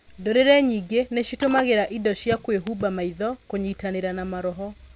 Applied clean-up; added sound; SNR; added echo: none; Telephone; 14 dB; none.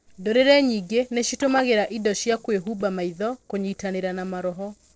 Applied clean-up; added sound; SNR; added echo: neural separator model SepFormer DNS4.